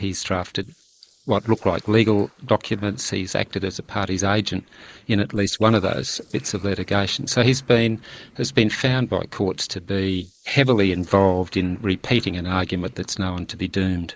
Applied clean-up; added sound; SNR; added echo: neural mask model Resemble Enhance denoiser.